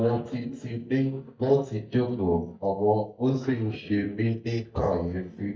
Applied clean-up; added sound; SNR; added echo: neural mask model DeepFilterNet 3.